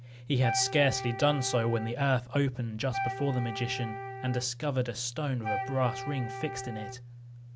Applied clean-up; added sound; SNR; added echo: none; Wind instrument, woodwind instrument; 9 dB; none.